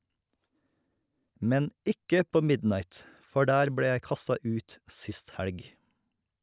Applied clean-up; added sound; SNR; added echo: none; none; none; none.